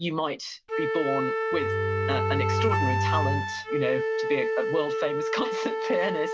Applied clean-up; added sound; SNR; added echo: none; Bowed string instrument + Wind instrument, woodwind instrument; -3 dB; none.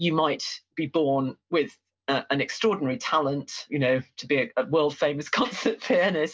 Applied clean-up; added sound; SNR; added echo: none; none; none; none.